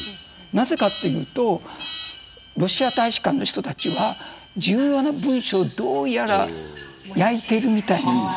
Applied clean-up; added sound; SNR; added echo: none; Alarm; 17 dB; none.